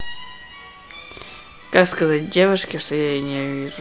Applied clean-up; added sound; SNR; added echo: none; none; none; none.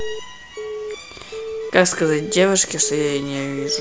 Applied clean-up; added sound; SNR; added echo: none; Alarm / Keyboard (musical); 10 dB; none.